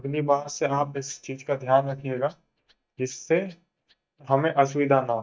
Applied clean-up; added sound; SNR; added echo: neural mask model DeepFilterNet 3.